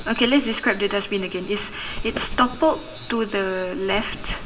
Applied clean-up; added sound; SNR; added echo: none; Wind; 11 dB; reverberation time 0.5 s.